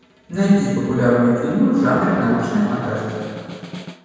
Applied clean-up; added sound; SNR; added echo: none; Snare drum; 20 dB; reverberation time 1.9 s.